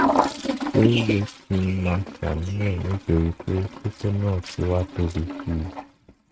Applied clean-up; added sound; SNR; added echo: neural mask model RNNoise.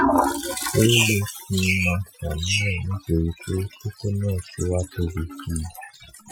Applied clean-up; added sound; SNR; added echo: classical method Wiener filter.